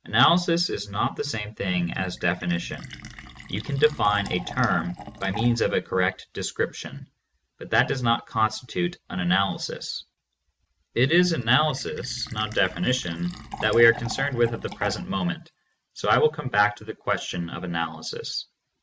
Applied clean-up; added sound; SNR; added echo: none; Fill (with liquid); 17 dB; none.